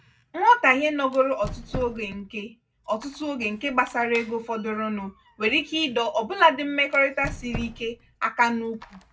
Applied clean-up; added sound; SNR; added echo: none; Squeak; 17 dB; reverberation time 0.3 s.